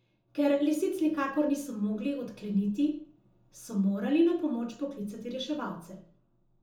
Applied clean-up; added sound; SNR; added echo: none; none; none; reverberation time 1.0 s.